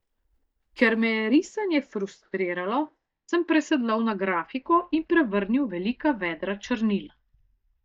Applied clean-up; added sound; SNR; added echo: neural mask model DeepFilterNet 3.